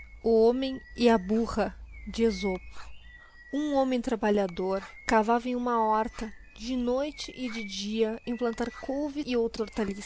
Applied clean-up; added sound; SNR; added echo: none; Writing + Bird vocalization, bird call, bird song; 20 dB; none.